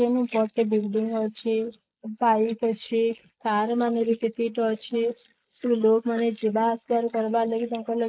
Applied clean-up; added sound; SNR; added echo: neural mask model Resemble Enhance denoiser.